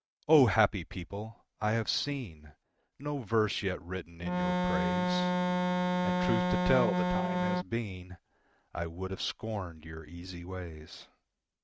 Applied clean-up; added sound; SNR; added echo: neural mask model RNNoise.